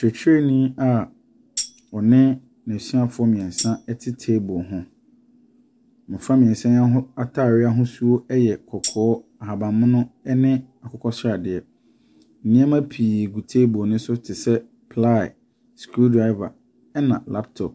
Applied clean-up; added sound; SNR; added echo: none; Tambourine; 12 dB; none.